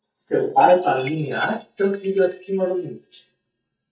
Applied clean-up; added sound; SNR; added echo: neural mask model DeepFilterNet 3.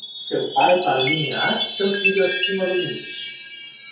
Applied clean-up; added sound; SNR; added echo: none; Chime; 4 dB; reverberation time 0.6 s.